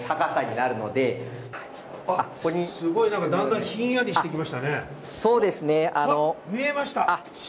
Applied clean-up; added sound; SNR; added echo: none; none; none; none.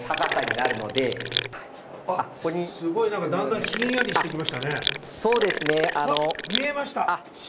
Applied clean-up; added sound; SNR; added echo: none; Sink (filling or washing); 1 dB; none.